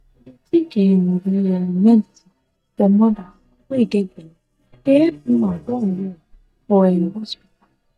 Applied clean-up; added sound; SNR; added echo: neural mask model DeepFilterNet 3.